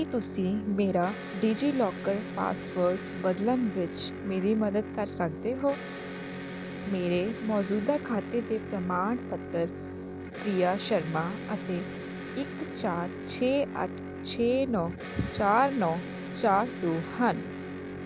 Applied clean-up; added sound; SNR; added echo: none; Electric guitar; 8 dB; none.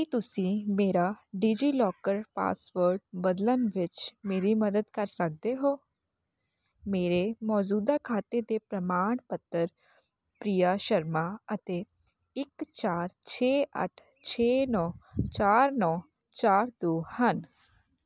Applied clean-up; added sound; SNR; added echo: none; none; none; none.